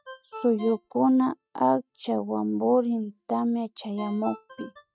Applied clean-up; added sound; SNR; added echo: neural mask model RNNoise.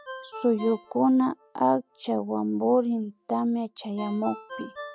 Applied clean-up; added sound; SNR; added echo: none; Ringtone; 17 dB; none.